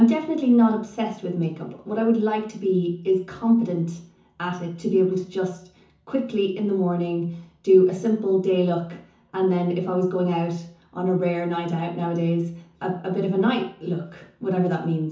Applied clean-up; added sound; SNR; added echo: none; none; none; reverberation time 0.6 s.